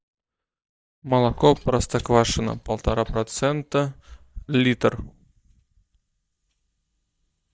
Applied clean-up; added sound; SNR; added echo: neural mask model DeepFilterNet 3.